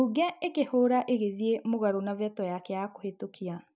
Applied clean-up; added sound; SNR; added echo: none; none; none; none.